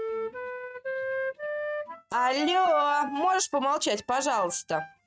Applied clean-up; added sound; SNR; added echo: neural mask model RNNoise.